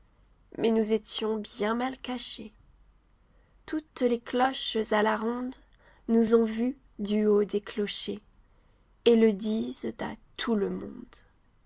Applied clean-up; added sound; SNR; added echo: none; none; none; none.